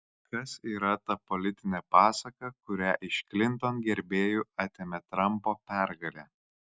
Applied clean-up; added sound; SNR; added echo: none; none; none; none.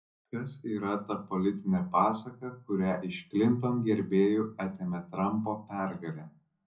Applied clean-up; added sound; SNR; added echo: none; none; none; reverberation time 0.4 s.